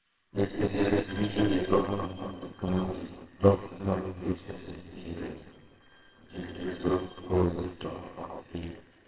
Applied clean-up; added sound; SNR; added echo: neural separator model SepFormer WHAMR!.